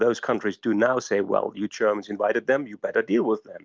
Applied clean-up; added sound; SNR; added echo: none; none; none; none.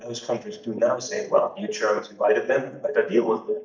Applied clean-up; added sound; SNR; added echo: neural mask model DeepFilterNet 3.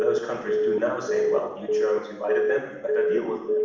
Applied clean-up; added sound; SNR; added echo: none; Telephone; -4 dB; reverberation time 0.9 s.